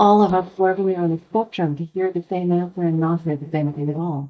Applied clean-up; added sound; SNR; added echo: neural mask model DeepFilterNet 3.